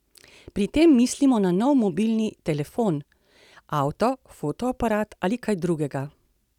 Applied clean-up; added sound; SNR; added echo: none; none; none; none.